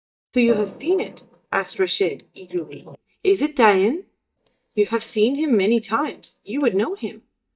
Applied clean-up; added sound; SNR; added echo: neural mask model DeepFilterNet 3.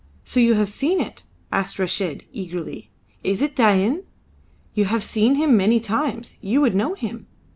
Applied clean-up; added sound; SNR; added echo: none; none; none; none.